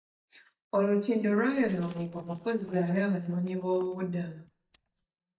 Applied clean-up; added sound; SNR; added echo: neural mask model DeepFilterNet 3.